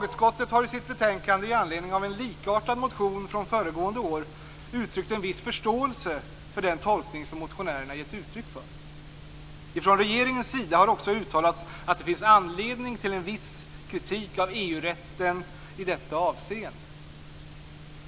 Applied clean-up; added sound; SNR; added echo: none; none; none; none.